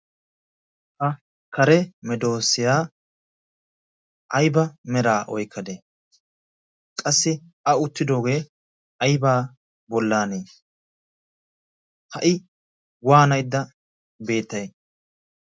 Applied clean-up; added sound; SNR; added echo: none; none; none; none.